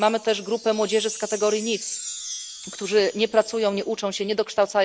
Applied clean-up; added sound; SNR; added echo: none; Chime; 14 dB; none.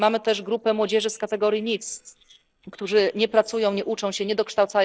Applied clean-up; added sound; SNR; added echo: neural separator model SepFormer DNS4.